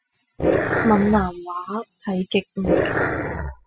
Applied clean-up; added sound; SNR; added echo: classical method spectral subtraction.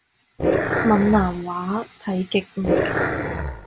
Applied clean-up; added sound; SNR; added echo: none; Growling; -2 dB; none.